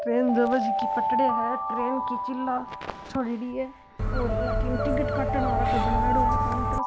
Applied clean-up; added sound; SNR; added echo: none; Gull, seagull + Alarm; -3 dB; none.